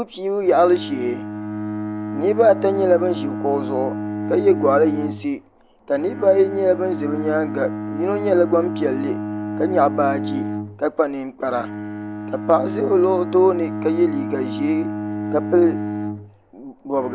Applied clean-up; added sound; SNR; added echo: none; Bowed string instrument; 7 dB; none.